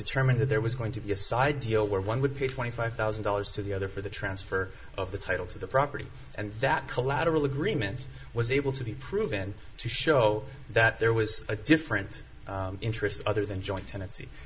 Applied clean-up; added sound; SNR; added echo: none; none; none; none.